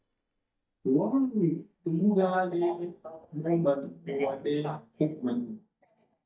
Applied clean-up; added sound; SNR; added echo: neural mask model DeepFilterNet 3.